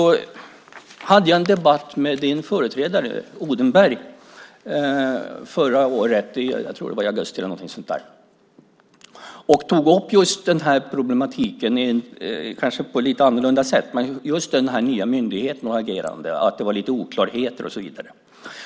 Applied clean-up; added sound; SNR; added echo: none; none; none; none.